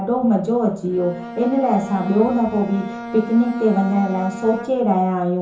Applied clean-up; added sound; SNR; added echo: none; Bowed string instrument; 14 dB; reverberation time 0.6 s.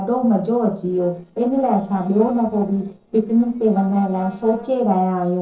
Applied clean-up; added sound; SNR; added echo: neural separator model SepFormer DNS4.